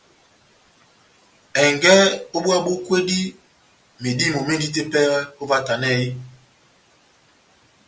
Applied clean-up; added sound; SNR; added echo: none; none; none; none.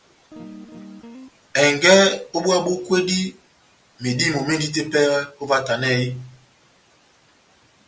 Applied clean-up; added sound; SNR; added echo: none; Guitar; 18 dB; none.